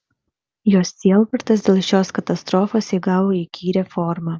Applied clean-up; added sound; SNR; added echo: none; none; none; none.